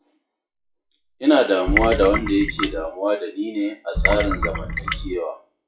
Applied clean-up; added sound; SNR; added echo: classical method WPE with log-MMSE.